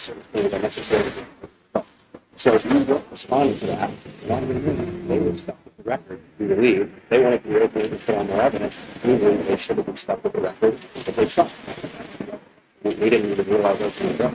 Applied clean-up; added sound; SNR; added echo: neural mask model RNNoise.